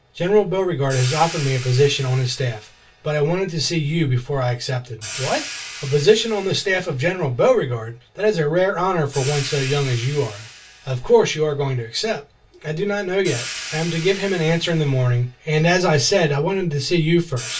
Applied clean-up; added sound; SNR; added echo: none; Hi-hat; 16 dB; reverberation time 0.2 s.